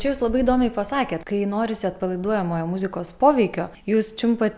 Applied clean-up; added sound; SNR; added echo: none; none; none; none.